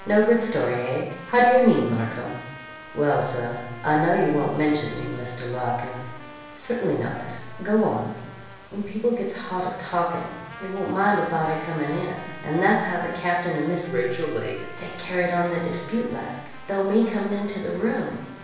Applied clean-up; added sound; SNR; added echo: none; Trumpet; 18 dB; reverberation time 0.9 s.